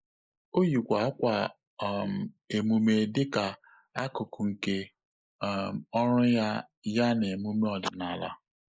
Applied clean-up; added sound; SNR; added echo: neural mask model Resemble Enhance denoiser.